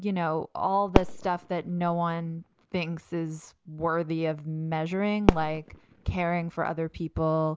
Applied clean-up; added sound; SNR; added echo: none; Fireworks; 4 dB; none.